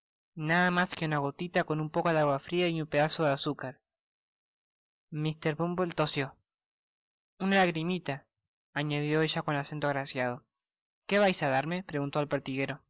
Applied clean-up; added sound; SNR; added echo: none; none; none; none.